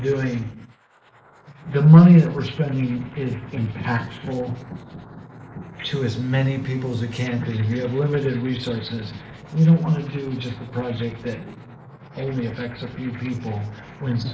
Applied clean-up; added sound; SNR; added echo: neural mask model Resemble Enhance denoiser.